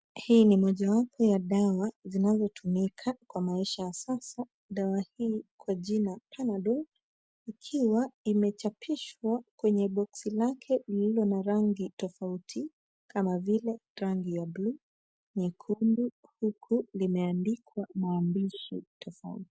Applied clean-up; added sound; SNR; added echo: none; none; none; none.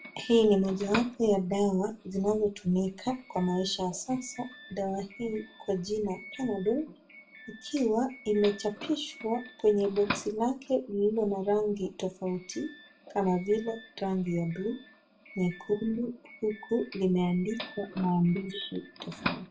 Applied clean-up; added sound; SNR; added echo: none; Doorbell; 15 dB; reverberation time 0.2 s.